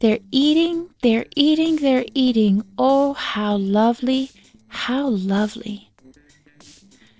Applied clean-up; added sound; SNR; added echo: neural separator model SepFormer DNS4.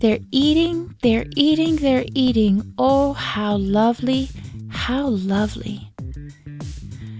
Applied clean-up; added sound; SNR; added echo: none; Bass guitar; 13 dB; none.